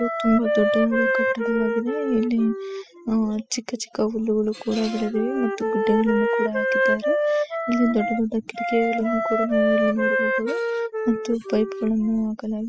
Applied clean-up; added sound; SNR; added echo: classical method spectral subtraction.